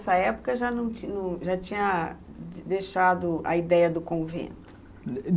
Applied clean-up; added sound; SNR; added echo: none; none; none; none.